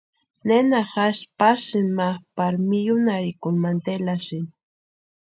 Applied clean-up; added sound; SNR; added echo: none; none; none; none.